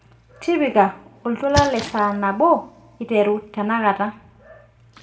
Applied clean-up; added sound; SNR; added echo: none; Splash, splatter; 14 dB; reverberation time 0.4 s.